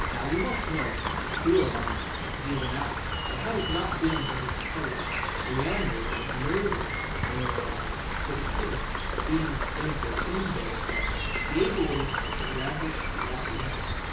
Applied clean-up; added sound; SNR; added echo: none; Rain; -2 dB; reverberation time 0.6 s.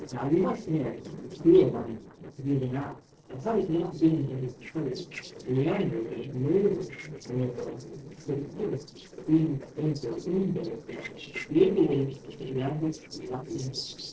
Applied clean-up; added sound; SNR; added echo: neural separator model SepFormer DNS4.